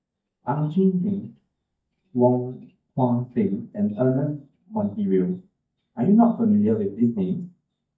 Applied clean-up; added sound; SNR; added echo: neural mask model DeepFilterNet 3.